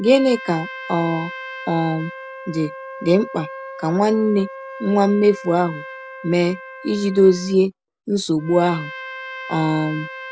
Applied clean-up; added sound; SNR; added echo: none; Trumpet; 14 dB; none.